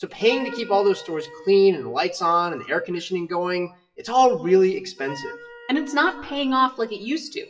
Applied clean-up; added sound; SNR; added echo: classical method WPE with log-MMSE.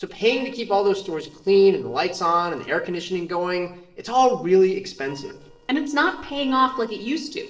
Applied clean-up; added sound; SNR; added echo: neural separator model SepFormer DNS4.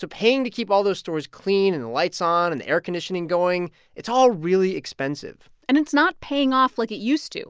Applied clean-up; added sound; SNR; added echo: none; none; none; none.